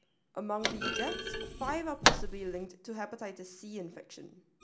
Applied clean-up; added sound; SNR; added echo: none; Thump, thud; -4 dB; none.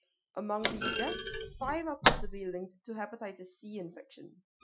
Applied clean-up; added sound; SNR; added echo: classical method Wiener filter.